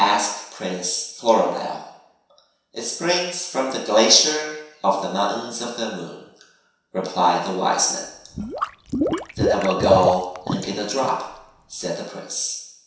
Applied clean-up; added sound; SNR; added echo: none; Liquid; 2 dB; reverberation time 0.7 s.